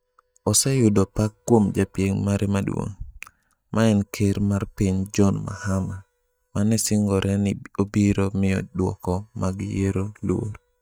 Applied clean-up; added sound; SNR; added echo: neural mask model DeepFilterNet 3.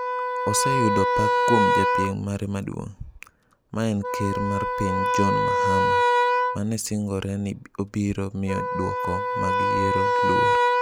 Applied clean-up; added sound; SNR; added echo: none; Wind instrument, woodwind instrument; -4 dB; none.